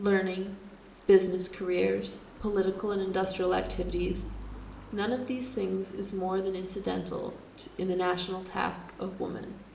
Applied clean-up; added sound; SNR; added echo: none; Stream; 15 dB; reverberation time 1.6 s.